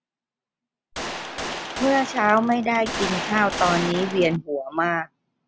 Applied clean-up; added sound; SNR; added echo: none; Gunshot, gunfire; 6 dB; none.